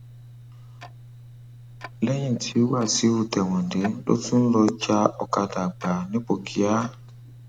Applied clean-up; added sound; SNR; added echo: none; Tick-tock; 18 dB; none.